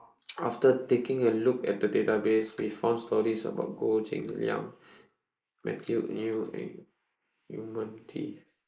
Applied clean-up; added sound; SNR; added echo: neural mask model Resemble Enhance denoiser.